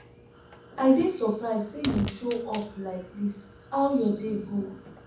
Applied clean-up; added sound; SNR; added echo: none; Fire; 14 dB; reverberation time 0.7 s.